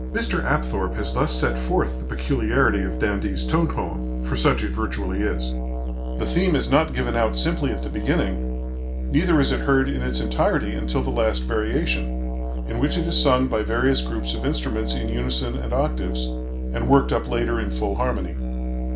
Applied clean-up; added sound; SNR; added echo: none; Musical instrument; 2 dB; none.